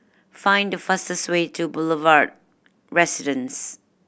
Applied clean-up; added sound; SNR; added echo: none; none; none; none.